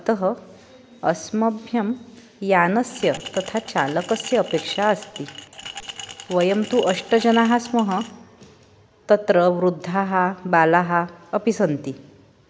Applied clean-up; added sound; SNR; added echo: none; Glass; 14 dB; none.